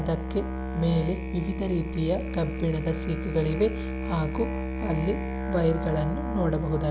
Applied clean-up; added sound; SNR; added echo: none; Musical instrument; 3 dB; none.